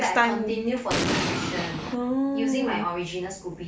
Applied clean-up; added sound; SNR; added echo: none; Explosion; 0 dB; none.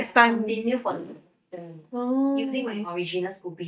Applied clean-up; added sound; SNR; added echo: neural mask model DeepFilterNet 3.